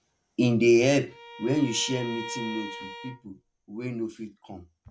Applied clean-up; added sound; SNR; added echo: none; Bowed string instrument; 13 dB; none.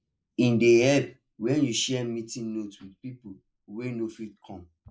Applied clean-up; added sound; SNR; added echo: neural mask model Resemble Enhance denoiser.